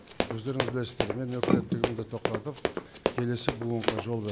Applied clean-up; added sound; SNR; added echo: none; Run; -2 dB; none.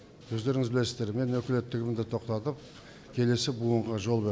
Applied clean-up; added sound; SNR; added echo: none; none; none; none.